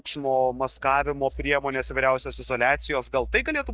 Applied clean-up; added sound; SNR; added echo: neural mask model DeepFilterNet 3.